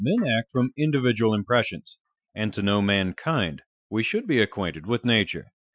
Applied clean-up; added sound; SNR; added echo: classical method Wiener filter.